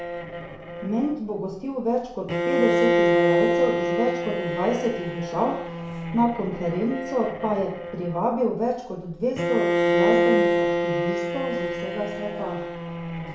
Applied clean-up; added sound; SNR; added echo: none; Bowed string instrument; -2 dB; reverberation time 0.6 s.